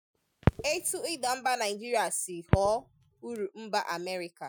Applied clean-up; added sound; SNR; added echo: classical method Wiener filter.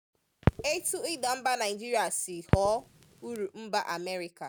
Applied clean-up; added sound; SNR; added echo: none; Crackle; 3 dB; none.